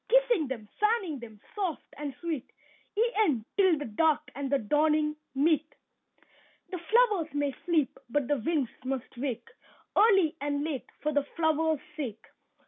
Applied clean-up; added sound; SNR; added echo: none; none; none; none.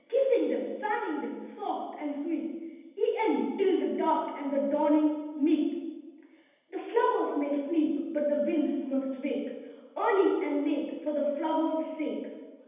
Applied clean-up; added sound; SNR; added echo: none; none; none; reverberation time 1.1 s.